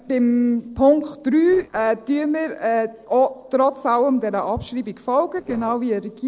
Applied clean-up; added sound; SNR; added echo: neural separator model SepFormer DNS4.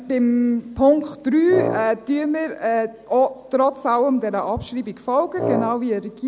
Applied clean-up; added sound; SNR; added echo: none; Wind instrument, woodwind instrument; 5 dB; none.